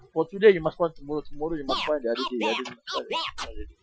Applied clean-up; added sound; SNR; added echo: classical method Wiener filter.